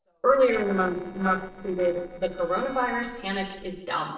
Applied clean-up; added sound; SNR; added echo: neural separator model SepFormer DNS4.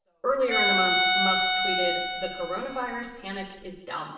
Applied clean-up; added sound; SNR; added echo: none; Bowed string instrument; -4 dB; reverberation time 1.0 s.